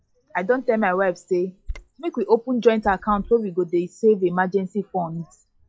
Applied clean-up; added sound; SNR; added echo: classical method log-MMSE.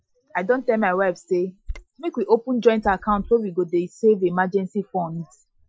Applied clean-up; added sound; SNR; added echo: classical method Wiener filter.